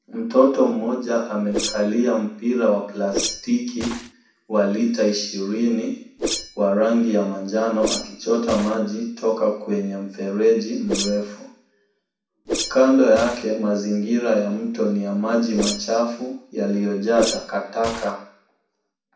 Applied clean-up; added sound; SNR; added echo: none; Whoosh, swoosh, swish; 12 dB; reverberation time 0.6 s.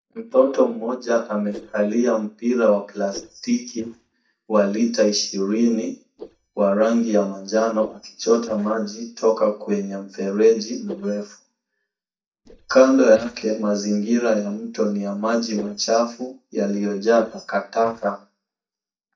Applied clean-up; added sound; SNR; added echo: neural mask model DeepFilterNet 3.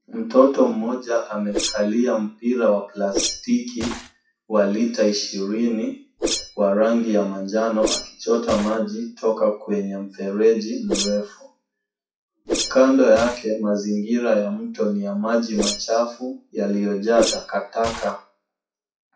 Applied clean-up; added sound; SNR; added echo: classical method WPE with log-MMSE.